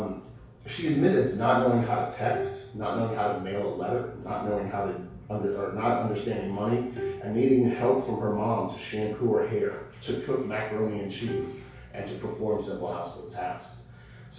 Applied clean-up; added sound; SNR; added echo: none; Bowed string instrument; 14 dB; reverberation time 0.6 s.